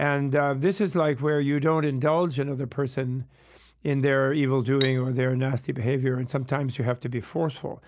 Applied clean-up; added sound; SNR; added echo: none; Cutlery, silverware; 10 dB; none.